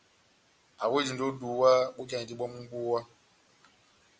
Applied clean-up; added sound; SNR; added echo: none; none; none; none.